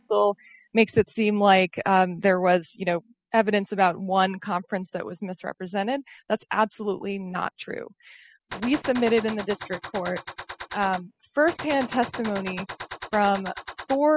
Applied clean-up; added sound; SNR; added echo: classical method spectral subtraction.